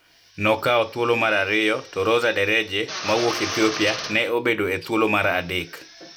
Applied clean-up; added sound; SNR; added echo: none; Drill; 13 dB; none.